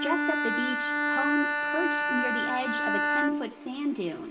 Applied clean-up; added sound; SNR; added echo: none; Bowed string instrument; -3 dB; reverberation time 0.4 s.